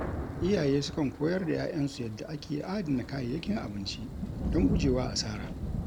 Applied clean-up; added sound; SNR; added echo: none; Thunder; 5 dB; none.